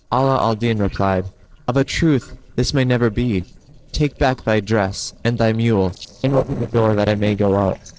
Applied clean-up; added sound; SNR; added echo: neural separator model SepFormer DNS4.